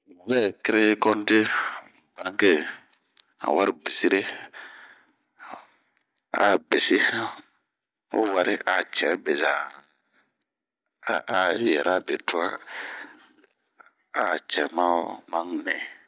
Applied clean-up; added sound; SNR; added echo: none; none; none; none.